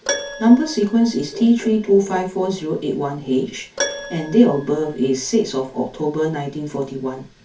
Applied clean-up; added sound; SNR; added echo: none; Keyboard (musical); 14 dB; reverberation time 0.2 s.